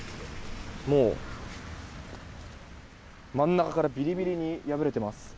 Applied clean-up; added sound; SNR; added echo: none; none; none; none.